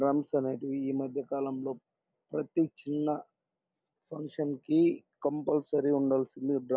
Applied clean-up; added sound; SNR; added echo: none; none; none; none.